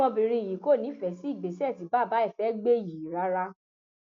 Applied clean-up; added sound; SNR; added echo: none; none; none; none.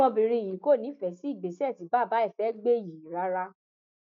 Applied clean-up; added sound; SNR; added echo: neural mask model DeepFilterNet 3.